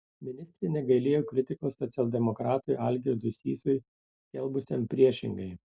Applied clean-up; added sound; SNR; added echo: none; none; none; none.